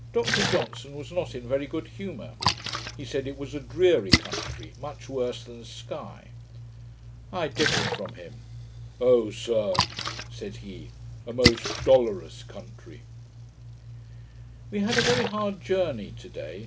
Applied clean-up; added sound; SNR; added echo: none; Splash, splatter; 3 dB; none.